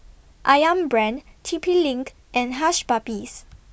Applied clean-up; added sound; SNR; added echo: none; none; none; none.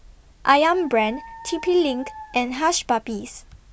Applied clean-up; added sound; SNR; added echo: none; Dog; 18 dB; none.